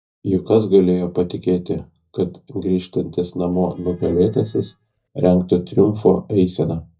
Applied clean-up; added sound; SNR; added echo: neural mask model DeepFilterNet 3.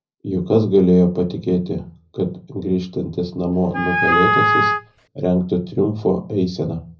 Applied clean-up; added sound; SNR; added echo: none; Wind instrument, woodwind instrument; -1 dB; reverberation time 0.4 s.